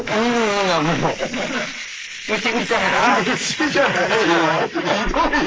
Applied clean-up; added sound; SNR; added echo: neural mask model Resemble Enhance denoiser.